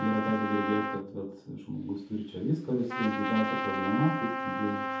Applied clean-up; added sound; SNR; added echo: none; Trumpet; 3 dB; reverberation time 0.5 s.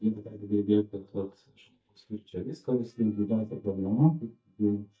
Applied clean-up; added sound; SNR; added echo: neural mask model DeepFilterNet 3.